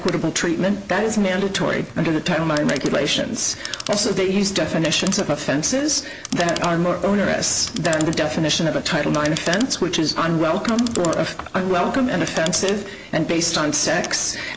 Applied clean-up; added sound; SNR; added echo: none; Clock; 17 dB; none.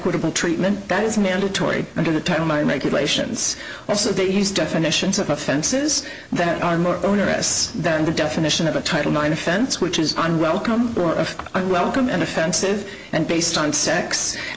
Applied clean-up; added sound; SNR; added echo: none; none; none; none.